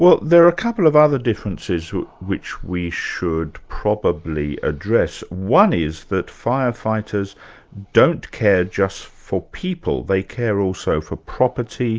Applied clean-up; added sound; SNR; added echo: none; none; none; none.